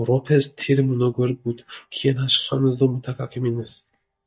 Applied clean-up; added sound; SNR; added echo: neural mask model DeepFilterNet 3.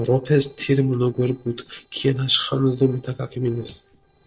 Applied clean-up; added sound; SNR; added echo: neural separator model SepFormer DNS4.